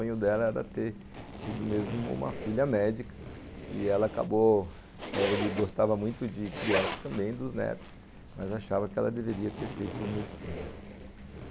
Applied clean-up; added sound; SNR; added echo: none; Zipper (clothing); 8 dB; none.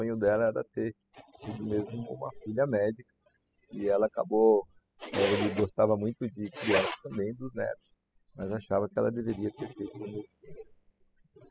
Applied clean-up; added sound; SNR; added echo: classical method spectral subtraction.